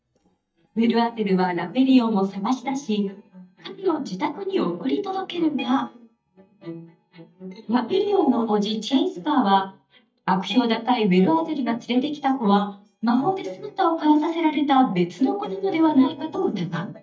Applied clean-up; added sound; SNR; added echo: neural mask model DeepFilterNet 3.